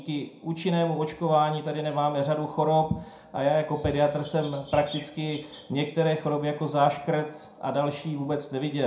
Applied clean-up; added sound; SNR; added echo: none; Chirp, tweet; 19 dB; reverberation time 0.4 s.